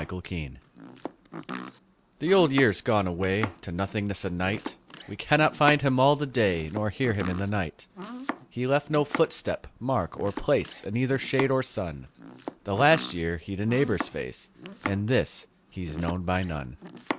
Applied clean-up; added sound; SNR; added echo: none; Domestic sounds, home sounds; 13 dB; none.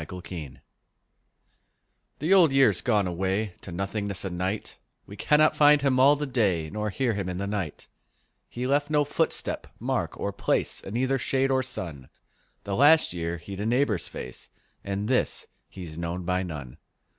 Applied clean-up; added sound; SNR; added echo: none; none; none; none.